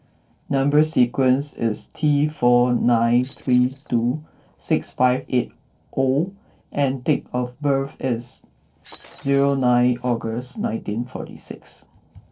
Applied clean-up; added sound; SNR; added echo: neural separator model SepFormer DNS4.